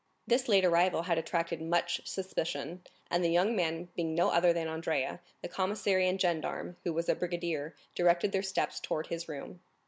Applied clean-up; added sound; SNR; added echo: none; none; none; none.